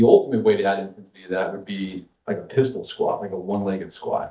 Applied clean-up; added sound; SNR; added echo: neural mask model DeepFilterNet 3.